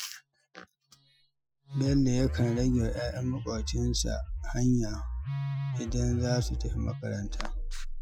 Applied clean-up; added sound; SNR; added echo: classical method Wiener filter.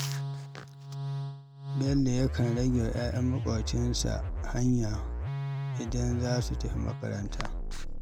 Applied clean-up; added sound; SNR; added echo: none; Musical instrument; 2 dB; none.